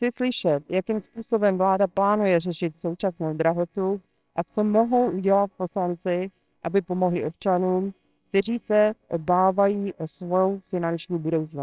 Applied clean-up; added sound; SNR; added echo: neural separator model SepFormer WHAMR!.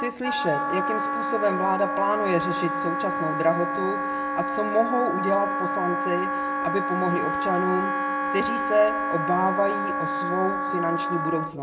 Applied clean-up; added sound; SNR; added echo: none; Wind instrument, woodwind instrument; 0 dB; reverberation time 0.6 s.